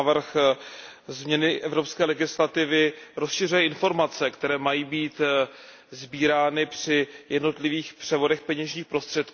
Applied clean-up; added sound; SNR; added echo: none; none; none; none.